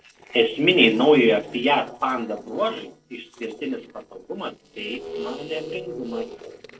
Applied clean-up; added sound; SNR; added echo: neural separator model SepFormer DNS4.